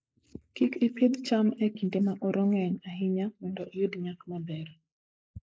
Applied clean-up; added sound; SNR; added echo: neural mask model Resemble Enhance denoiser.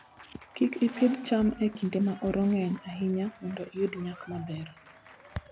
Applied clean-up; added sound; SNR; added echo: none; Drum kit + Applause / Crowd; 20 dB; none.